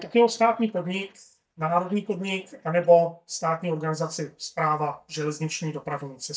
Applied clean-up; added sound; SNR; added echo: neural mask model DeepFilterNet 3.